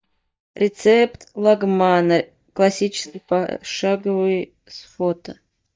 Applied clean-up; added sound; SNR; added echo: neural mask model DeepFilterNet 3.